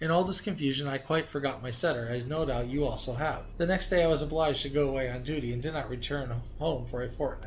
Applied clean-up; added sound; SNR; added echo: none; Idling / Engine starting / Door / Car; 12 dB; none.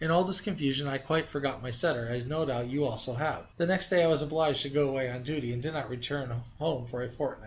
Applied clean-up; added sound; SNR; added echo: none; none; none; none.